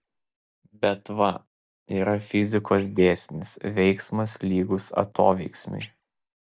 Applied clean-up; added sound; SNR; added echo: neural mask model DeepFilterNet 3.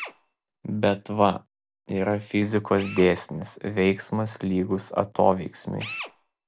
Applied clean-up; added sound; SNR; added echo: none; Drill; 19 dB; none.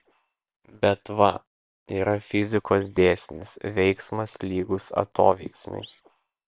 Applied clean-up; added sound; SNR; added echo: neural separator model SepFormer WHAM!.